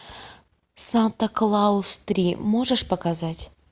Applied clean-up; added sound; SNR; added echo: none; none; none; none.